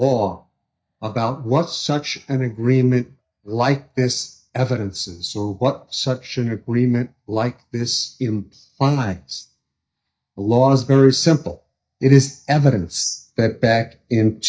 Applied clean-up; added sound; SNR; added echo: neural mask model DeepFilterNet 3.